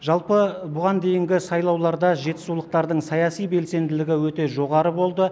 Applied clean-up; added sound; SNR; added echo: none; none; none; none.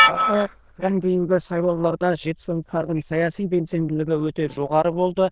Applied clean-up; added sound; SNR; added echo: neural diffusion model UNIVERSE++.